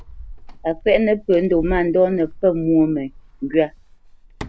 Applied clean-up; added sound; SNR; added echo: none; Keys jangling; 15 dB; none.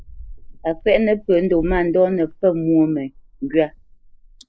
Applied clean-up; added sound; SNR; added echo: neural mask model Resemble Enhance denoiser.